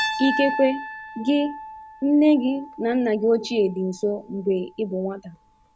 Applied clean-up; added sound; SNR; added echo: none; Piano; 11 dB; none.